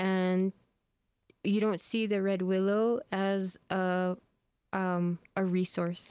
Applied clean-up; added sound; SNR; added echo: none; none; none; none.